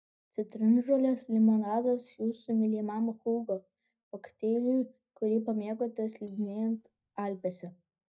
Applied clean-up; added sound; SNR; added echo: neural mask model DeepFilterNet 3.